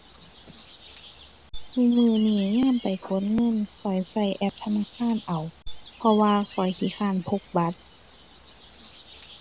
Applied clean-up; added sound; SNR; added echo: none; Gull, seagull; 17 dB; none.